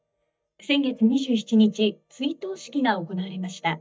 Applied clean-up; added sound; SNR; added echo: neural mask model DeepFilterNet 3.